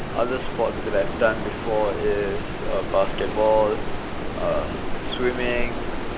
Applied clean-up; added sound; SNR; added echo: none; Stream; 2 dB; none.